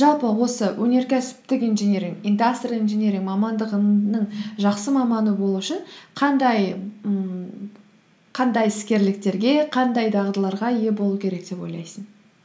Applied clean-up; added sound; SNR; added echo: none; none; none; none.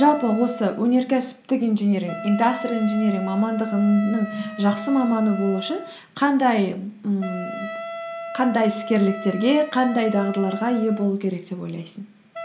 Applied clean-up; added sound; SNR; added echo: none; Wind instrument, woodwind instrument; 13 dB; none.